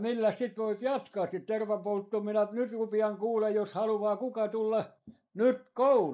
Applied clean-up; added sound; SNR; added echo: neural mask model Resemble Enhance denoiser.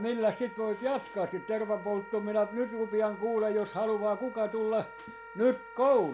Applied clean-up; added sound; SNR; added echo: none; Wind instrument, woodwind instrument; 16 dB; none.